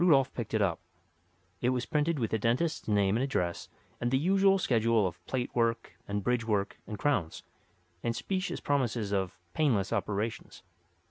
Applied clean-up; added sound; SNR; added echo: none; none; none; none.